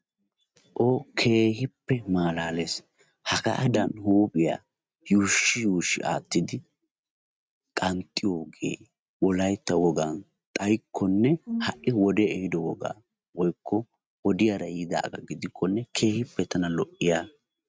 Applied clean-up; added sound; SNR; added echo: neural mask model RNNoise.